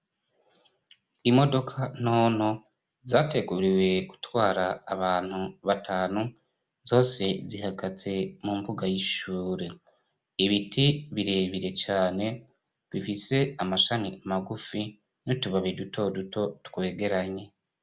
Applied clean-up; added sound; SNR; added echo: none; none; none; none.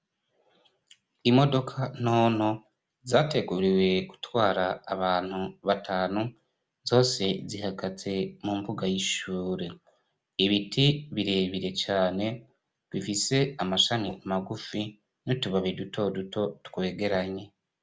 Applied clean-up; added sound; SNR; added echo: none; Whoosh, swoosh, swish; 17 dB; none.